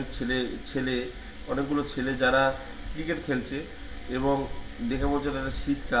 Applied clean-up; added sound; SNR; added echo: none; none; none; reverberation time 0.6 s.